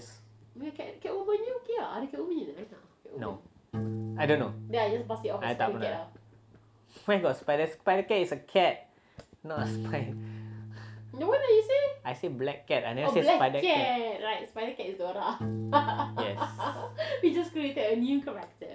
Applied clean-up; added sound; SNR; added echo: none; Piano; 13 dB; none.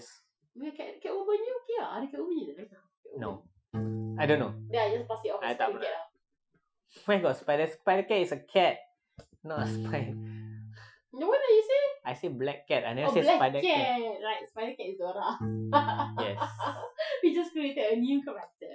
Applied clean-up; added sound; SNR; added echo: classical method Wiener filter.